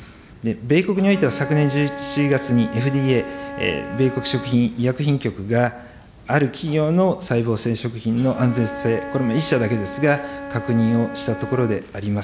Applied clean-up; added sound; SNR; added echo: none; Wind instrument, woodwind instrument; 13 dB; none.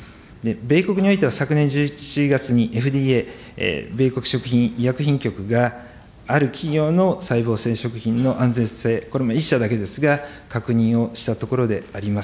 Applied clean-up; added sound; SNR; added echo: none; none; none; none.